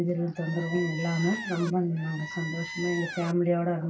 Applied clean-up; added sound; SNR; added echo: none; Squeak; 10 dB; reverberation time 0.2 s.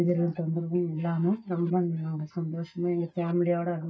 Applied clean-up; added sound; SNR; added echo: neural mask model DeepFilterNet 3.